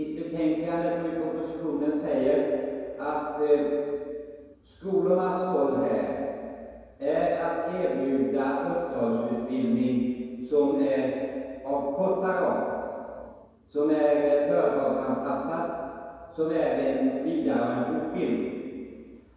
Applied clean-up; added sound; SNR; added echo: none; none; none; reverberation time 2.2 s.